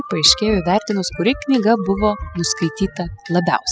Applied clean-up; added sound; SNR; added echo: classical method spectral subtraction.